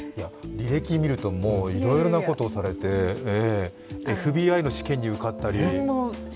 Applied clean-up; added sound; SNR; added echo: none; none; none; none.